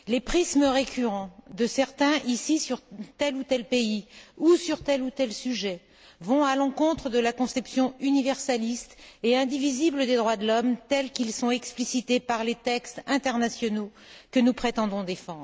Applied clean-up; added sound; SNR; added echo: none; none; none; none.